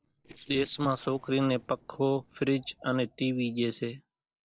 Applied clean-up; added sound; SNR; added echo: neural separator model SepFormer DNS4.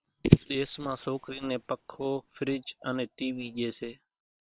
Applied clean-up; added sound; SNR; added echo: neural separator model SepFormer WHAM!.